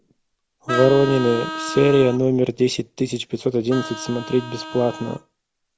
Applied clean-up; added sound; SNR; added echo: none; Vehicle horn, car horn, honking; 12 dB; none.